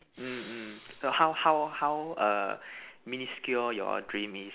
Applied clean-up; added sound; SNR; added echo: none; Respiratory sounds; 20 dB; none.